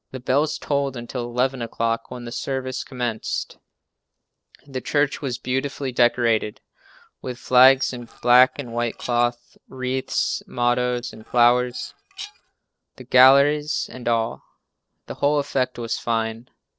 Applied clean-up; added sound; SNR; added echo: neural separator model SepFormer DNS4.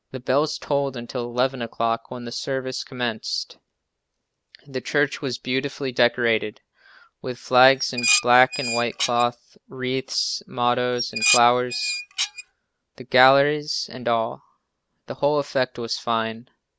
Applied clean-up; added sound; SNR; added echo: none; Dishes, pots, and pans; 4 dB; none.